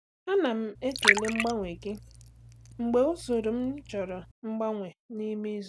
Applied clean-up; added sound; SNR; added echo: none; Liquid; 2 dB; none.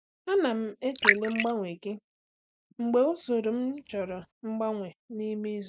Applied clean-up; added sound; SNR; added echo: neural mask model Resemble Enhance denoiser.